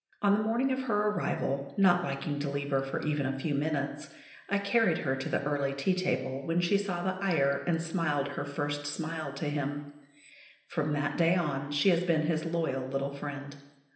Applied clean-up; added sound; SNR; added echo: none; none; none; reverberation time 0.9 s.